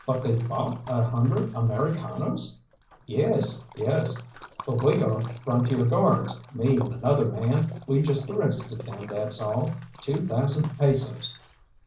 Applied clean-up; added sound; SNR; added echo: none; Splash, splatter; 20 dB; reverberation time 0.5 s.